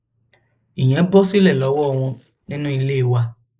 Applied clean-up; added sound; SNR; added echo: neural mask model Resemble Enhance denoiser.